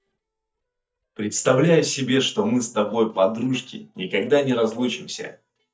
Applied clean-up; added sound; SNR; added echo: neural mask model DeepFilterNet 3.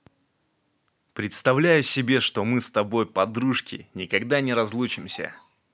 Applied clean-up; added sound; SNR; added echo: none; none; none; none.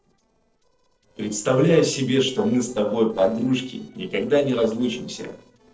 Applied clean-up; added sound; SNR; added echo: neural separator model SepFormer DNS4.